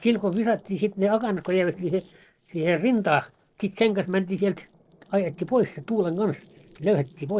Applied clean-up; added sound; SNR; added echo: neural separator model SepFormer DNS4.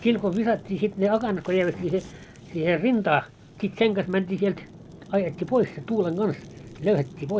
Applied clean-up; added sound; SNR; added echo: none; Fire; 19 dB; none.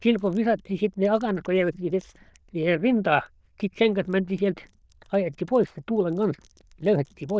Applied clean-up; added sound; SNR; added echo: neural diffusion model UNIVERSE++.